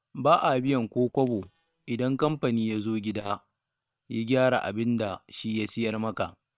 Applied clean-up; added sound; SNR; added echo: neural separator model SepFormer WHAM!.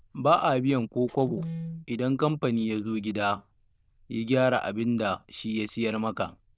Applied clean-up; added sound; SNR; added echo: neural diffusion model UNIVERSE++.